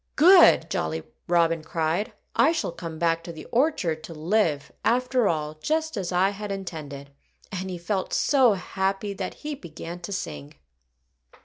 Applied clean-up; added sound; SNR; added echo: none; none; none; none.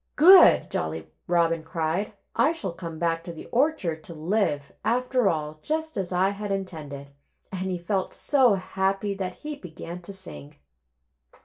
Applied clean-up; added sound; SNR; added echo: none; none; none; reverberation time 0.2 s.